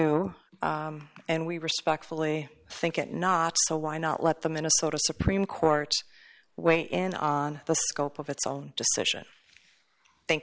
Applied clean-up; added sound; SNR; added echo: none; none; none; none.